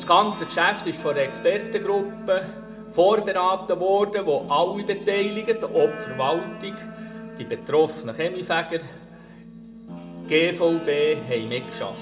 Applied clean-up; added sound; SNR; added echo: none; Guitar; 14 dB; reverberation time 0.7 s.